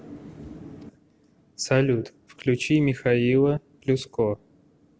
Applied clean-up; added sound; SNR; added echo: none; none; none; none.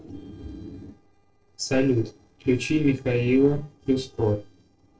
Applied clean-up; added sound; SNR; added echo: neural separator model SepFormer DNS4.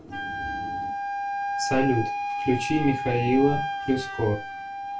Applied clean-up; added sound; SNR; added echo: none; Wind instrument, woodwind instrument; 3 dB; reverberation time 0.2 s.